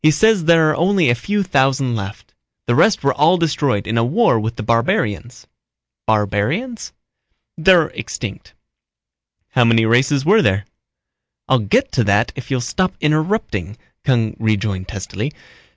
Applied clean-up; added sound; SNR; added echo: none; none; none; none.